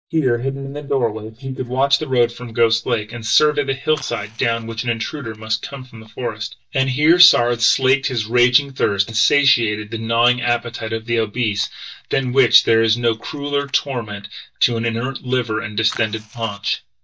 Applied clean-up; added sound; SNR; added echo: neural mask model DeepFilterNet 3.